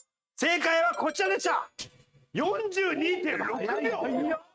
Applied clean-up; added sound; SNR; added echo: neural mask model RNNoise.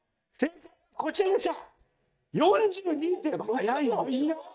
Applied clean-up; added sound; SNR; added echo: neural mask model DeepFilterNet 3.